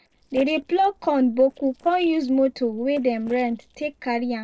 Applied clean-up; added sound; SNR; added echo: neural separator model SepFormer DNS4.